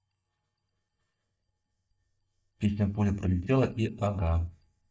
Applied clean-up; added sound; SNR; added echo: neural mask model DeepFilterNet 3.